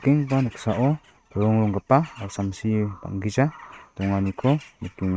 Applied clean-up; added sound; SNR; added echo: neural mask model RNNoise.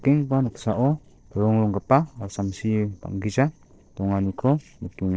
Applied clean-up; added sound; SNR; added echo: neural separator model SepFormer DNS4.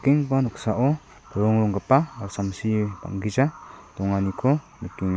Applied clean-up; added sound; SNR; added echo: none; none; none; none.